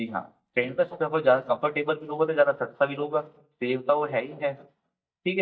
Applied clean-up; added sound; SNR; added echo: neural mask model DeepFilterNet 3.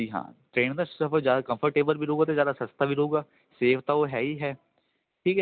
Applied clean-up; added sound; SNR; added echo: none; none; none; none.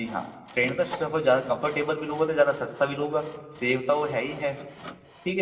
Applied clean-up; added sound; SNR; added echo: none; Sawing; 18 dB; reverberation time 1.8 s.